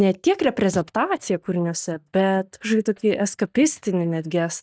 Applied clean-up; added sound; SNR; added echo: neural mask model DeepFilterNet 3.